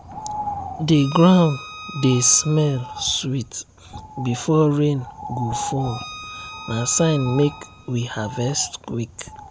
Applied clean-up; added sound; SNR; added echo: none; Bowed string instrument + Bird; 13 dB; none.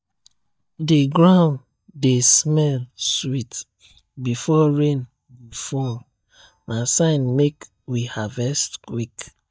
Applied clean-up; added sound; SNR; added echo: neural mask model DeepFilterNet 3.